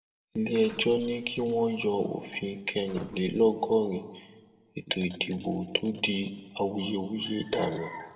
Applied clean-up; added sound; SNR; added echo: neural separator model SepFormer DNS4.